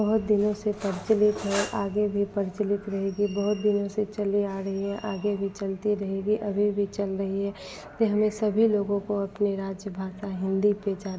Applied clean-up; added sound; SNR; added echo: none; Cutlery, silverware; 13 dB; none.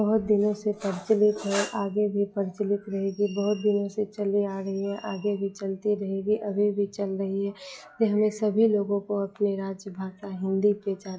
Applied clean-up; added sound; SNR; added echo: classical method log-MMSE.